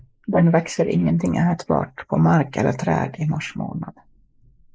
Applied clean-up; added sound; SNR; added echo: neural mask model Resemble Enhance denoiser.